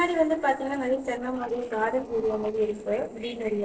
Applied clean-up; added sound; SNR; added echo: neural separator model SepFormer DNS4.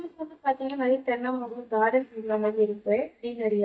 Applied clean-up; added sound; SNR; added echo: neural mask model DeepFilterNet 3.